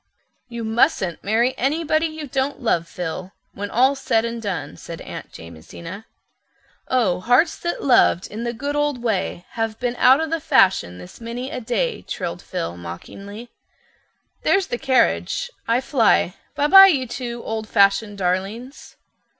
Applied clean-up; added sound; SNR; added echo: none; none; none; none.